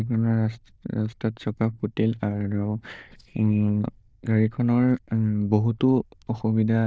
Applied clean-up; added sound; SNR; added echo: neural diffusion model UNIVERSE++.